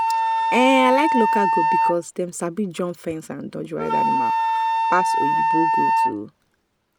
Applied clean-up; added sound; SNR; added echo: none; Wind instrument, woodwind instrument; -3 dB; none.